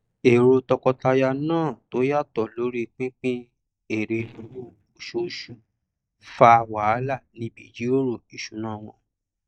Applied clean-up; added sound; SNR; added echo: neural mask model DeepFilterNet 3.